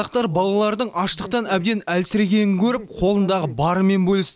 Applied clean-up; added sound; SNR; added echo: none; none; none; none.